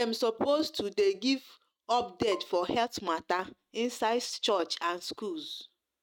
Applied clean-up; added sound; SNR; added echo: neural mask model RNNoise.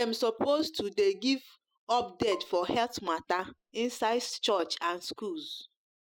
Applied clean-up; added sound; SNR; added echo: classical method spectral subtraction.